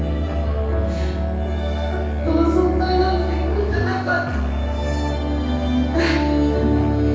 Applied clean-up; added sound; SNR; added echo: none; Musical instrument; 1 dB; reverberation time 1.2 s.